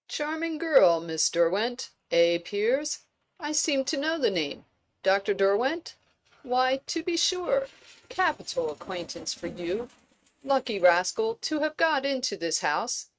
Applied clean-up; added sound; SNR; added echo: neural mask model RNNoise.